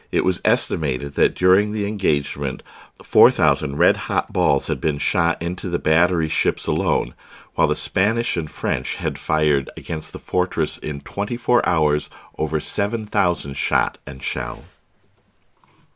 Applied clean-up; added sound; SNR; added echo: none; none; none; none.